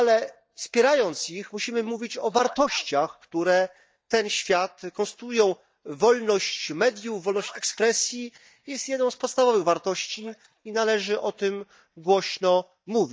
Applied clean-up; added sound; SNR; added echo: neural mask model DeepFilterNet 3.